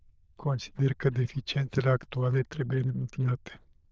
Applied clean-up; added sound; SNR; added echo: neural diffusion model UNIVERSE++.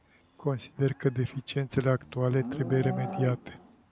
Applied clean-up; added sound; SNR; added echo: none; Livestock, farm animals, working animals; 11 dB; none.